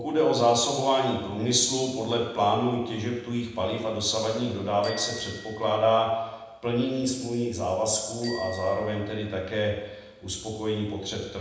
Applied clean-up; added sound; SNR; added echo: none; Bicycle bell; 19 dB; reverberation time 1.0 s.